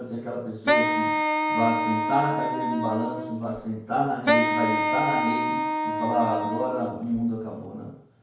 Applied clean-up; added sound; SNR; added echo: none; Wind instrument, woodwind instrument; -2 dB; reverberation time 0.5 s.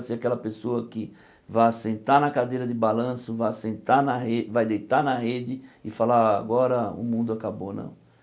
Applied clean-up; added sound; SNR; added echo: none; none; none; none.